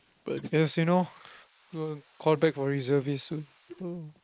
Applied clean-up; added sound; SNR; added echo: neural mask model Resemble Enhance denoiser.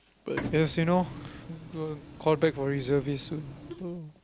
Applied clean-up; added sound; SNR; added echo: none; Printer; 12 dB; none.